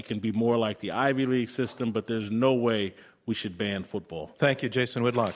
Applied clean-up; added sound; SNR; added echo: none; none; none; none.